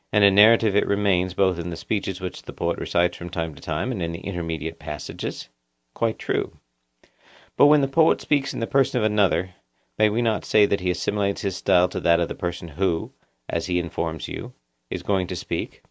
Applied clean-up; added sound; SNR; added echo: none; none; none; none.